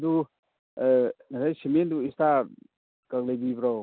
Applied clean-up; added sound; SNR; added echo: none; none; none; none.